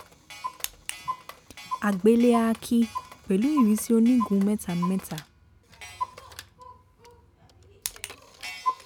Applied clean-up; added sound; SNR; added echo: none; Clock; 12 dB; none.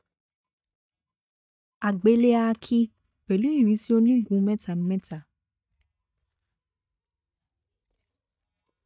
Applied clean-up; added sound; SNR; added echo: neural mask model DeepFilterNet 3.